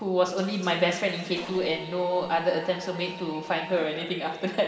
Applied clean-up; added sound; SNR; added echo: none; Mechanisms; 19 dB; reverberation time 2.1 s.